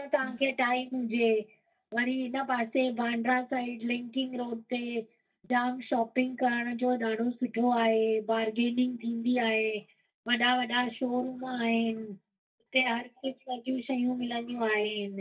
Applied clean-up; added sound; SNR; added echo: neural mask model DeepFilterNet 3.